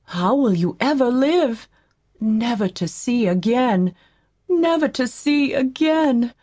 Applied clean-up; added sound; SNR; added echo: none; none; none; none.